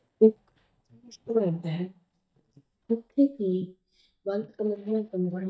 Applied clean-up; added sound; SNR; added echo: neural mask model DeepFilterNet 3.